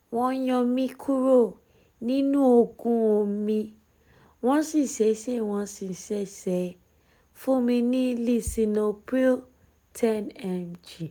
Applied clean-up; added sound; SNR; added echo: none; none; none; none.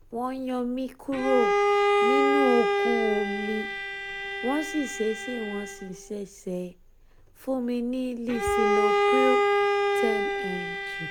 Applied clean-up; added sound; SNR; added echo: none; Bowed string instrument; -4 dB; none.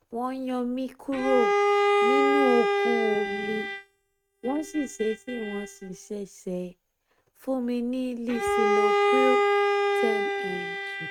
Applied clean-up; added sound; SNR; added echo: neural mask model RNNoise.